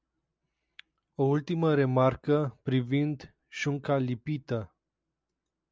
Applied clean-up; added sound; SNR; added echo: none; none; none; none.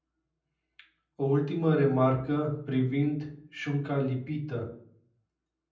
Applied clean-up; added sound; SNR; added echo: none; none; none; reverberation time 0.6 s.